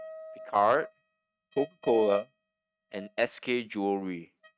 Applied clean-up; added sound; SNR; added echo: neural mask model RNNoise.